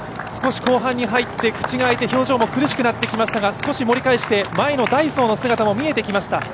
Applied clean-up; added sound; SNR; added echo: none; none; none; none.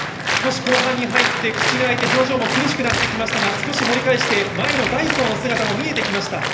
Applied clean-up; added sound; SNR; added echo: none; Applause; 2 dB; reverberation time 1.4 s.